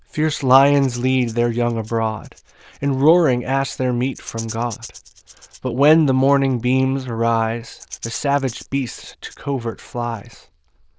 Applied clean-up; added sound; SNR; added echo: neural diffusion model UNIVERSE++.